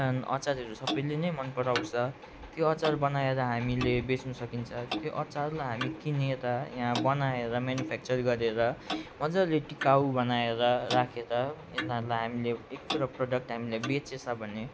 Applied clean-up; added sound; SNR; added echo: none; Clock; 11 dB; none.